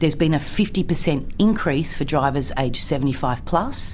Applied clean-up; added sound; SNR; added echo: none; none; none; none.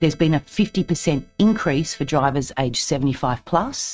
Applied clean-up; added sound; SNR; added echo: neural mask model RNNoise.